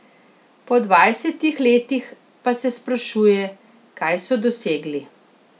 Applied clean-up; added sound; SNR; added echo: none; none; none; none.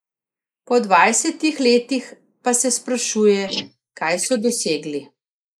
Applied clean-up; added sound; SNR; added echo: neural mask model Resemble Enhance denoiser.